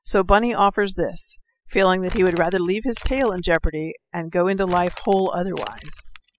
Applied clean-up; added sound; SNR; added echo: classical method spectral subtraction.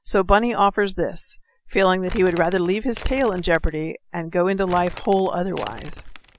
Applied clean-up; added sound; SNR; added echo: none; Crumpling, crinkling; 17 dB; none.